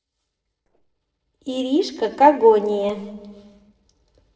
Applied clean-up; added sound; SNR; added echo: neural separator model SepFormer DNS4.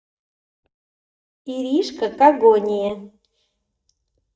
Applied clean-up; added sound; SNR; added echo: neural mask model DeepFilterNet 3.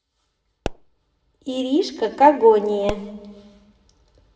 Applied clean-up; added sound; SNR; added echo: none; Explosion; 15 dB; reverberation time 1.6 s.